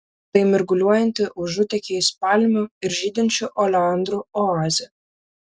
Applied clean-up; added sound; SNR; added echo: none; none; none; none.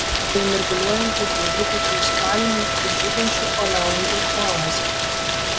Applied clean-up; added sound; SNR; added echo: none; Wind instrument, woodwind instrument + Rain; -5 dB; none.